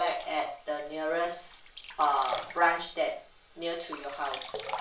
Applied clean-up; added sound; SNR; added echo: none; Sink (filling or washing); 11 dB; reverberation time 0.4 s.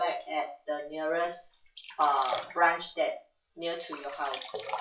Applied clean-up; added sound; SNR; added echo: classical method WPE with log-MMSE.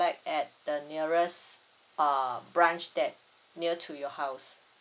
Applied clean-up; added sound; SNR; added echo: none; none; none; none.